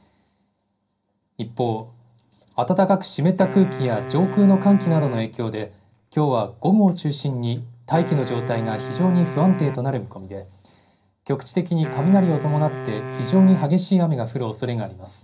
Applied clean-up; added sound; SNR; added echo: none; Wind instrument, woodwind instrument; 12 dB; reverberation time 0.3 s.